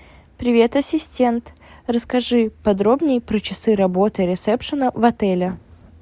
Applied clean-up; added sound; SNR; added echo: none; none; none; none.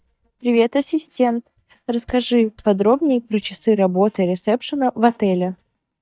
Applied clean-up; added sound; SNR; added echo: neural mask model DeepFilterNet 3.